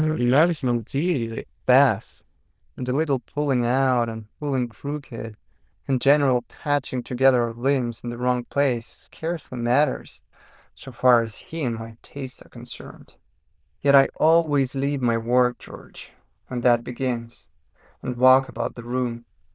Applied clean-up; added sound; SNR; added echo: neural diffusion model UNIVERSE++.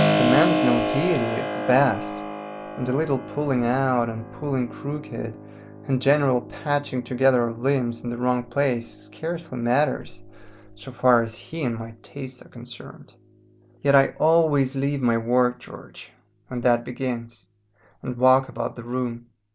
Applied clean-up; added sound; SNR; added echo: none; Keyboard (musical); 7 dB; none.